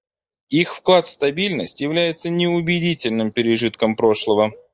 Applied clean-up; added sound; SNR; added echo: neural mask model DeepFilterNet 3.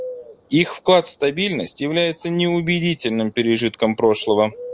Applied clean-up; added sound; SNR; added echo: none; Bird; 19 dB; none.